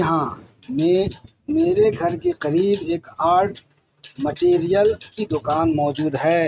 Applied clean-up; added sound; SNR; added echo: neural mask model RNNoise.